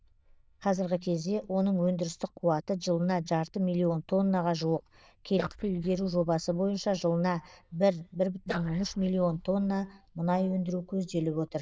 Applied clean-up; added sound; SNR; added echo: neural diffusion model UNIVERSE++.